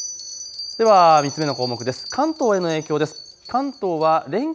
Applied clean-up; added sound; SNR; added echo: none; Bell; 15 dB; none.